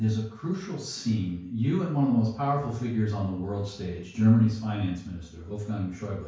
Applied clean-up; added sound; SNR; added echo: none; none; none; reverberation time 0.5 s.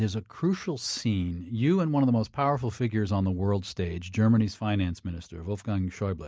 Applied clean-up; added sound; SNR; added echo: none; none; none; none.